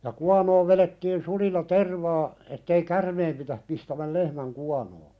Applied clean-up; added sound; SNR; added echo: none; none; none; none.